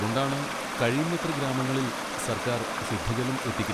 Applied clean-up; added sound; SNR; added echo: none; Stream; 3 dB; none.